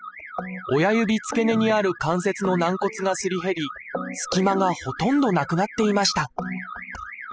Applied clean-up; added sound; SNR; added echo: classical method spectral subtraction.